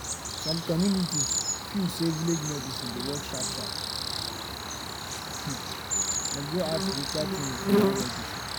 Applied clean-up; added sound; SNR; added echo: none; Cricket; -2 dB; none.